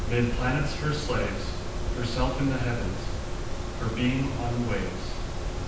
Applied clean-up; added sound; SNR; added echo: none; Mechanisms; 0 dB; reverberation time 0.9 s.